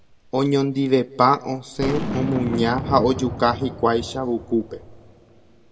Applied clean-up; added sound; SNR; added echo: none; Boom; 9 dB; reverberation time 1.1 s.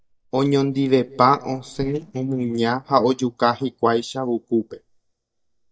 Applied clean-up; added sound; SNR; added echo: neural mask model DeepFilterNet 3.